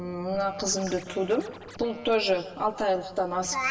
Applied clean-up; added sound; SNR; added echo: none; Scratching (performance technique); 18 dB; reverberation time 1.3 s.